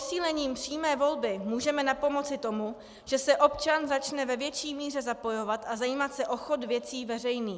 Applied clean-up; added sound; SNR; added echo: none; none; none; none.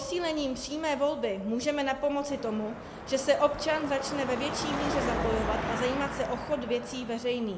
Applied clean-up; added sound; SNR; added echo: none; Car passing by / Traffic noise, roadway noise / Engine; 6 dB; reverberation time 1.1 s.